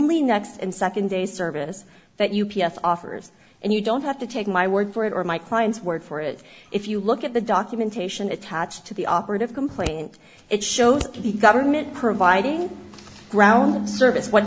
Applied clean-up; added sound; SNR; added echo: none; Scissors; 15 dB; none.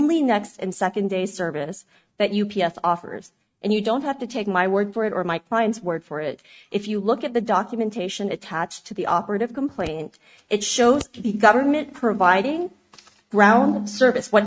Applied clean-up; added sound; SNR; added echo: neural mask model RNNoise.